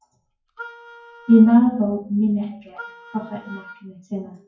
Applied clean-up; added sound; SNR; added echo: classical method WPE with log-MMSE.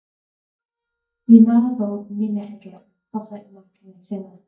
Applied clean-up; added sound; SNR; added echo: neural mask model DeepFilterNet 3.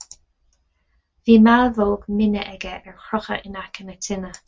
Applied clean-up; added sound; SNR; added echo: none; none; none; none.